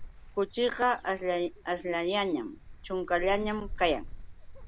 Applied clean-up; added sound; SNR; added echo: none; Wind; 12 dB; none.